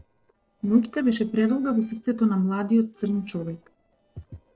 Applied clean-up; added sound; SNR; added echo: neural separator model SepFormer DNS4.